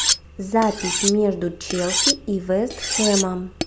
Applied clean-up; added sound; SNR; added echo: none; Cutlery, silverware; 2 dB; none.